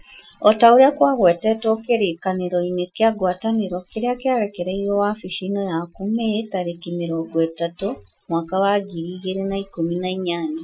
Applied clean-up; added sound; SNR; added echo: classical method Wiener filter.